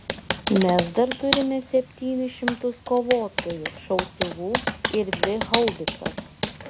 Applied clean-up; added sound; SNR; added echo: none; Computer keyboard; 4 dB; none.